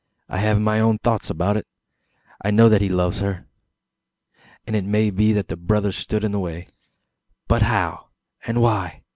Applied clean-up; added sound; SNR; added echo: none; none; none; none.